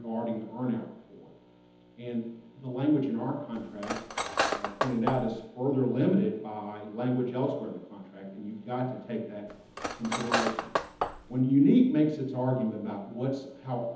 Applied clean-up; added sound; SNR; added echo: none; Cutlery, silverware; 3 dB; reverberation time 1.3 s.